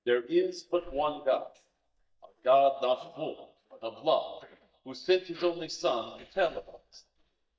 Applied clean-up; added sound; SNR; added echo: neural mask model DeepFilterNet 3.